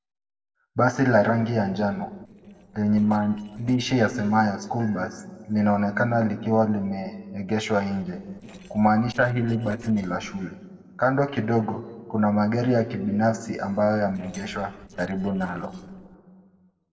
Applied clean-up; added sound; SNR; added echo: neural separator model SepFormer DNS4.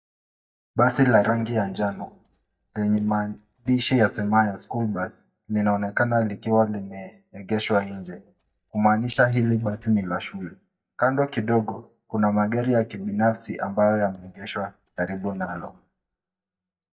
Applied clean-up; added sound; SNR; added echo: neural mask model DeepFilterNet 3.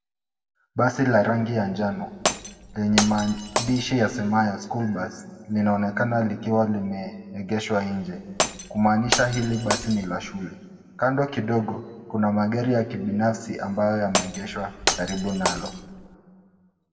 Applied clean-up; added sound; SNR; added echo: none; Glass; 5 dB; reverberation time 1.6 s.